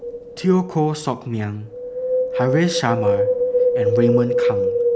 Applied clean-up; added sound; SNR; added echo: none; Wind; -2 dB; none.